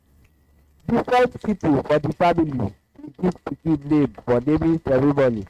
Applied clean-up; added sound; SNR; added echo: neural mask model RNNoise.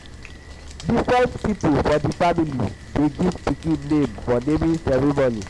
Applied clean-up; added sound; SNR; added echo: none; Rain; 16 dB; none.